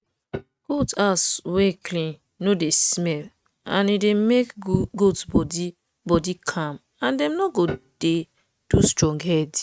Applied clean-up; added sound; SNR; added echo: neural mask model RNNoise.